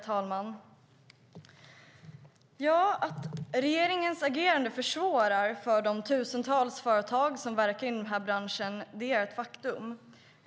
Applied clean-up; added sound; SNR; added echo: none; none; none; none.